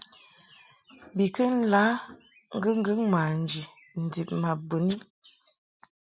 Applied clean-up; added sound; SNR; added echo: none; none; none; none.